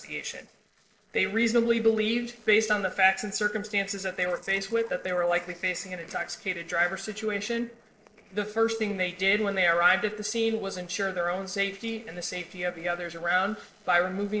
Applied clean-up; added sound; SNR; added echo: neural separator model SepFormer DNS4.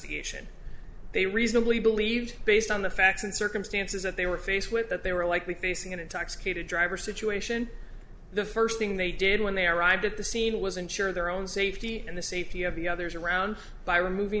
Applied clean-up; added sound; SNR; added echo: none; none; none; none.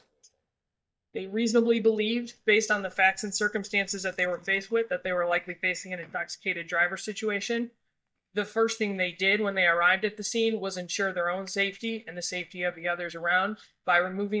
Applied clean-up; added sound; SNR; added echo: neural mask model DeepFilterNet 3.